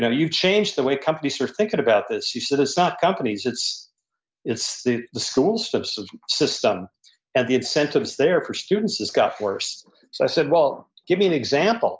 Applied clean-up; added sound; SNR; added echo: none; none; none; none.